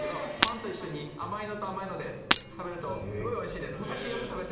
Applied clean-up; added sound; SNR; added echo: none; Shatter; 1 dB; reverberation time 0.9 s.